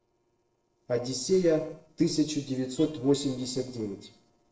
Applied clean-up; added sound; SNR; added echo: neural separator model SepFormer DNS4.